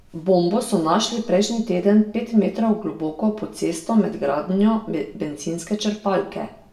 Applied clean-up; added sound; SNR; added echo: none; none; none; reverberation time 0.5 s.